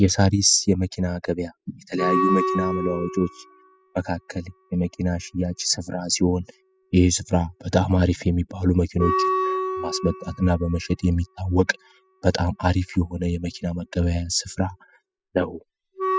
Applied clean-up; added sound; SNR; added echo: classical method spectral subtraction.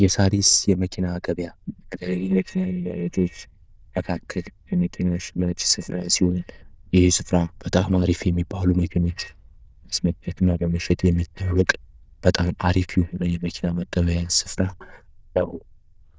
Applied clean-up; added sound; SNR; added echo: neural diffusion model UNIVERSE++.